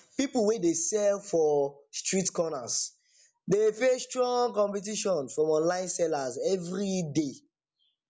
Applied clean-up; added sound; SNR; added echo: none; none; none; none.